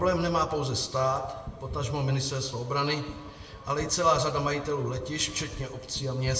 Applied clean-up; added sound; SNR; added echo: none; Gunshot, gunfire; 14 dB; reverberation time 0.8 s.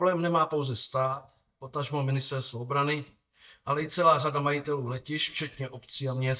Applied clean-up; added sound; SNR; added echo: neural mask model DeepFilterNet 3.